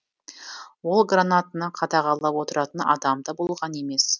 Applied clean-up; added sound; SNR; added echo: none; none; none; none.